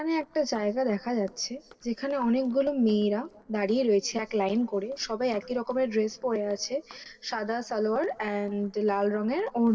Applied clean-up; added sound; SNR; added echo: neural separator model SepFormer DNS4.